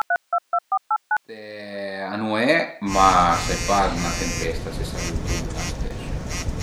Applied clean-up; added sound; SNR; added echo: none; Telephone; 2 dB; none.